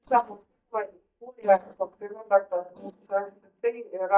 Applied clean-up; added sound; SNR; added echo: neural mask model DeepFilterNet 3.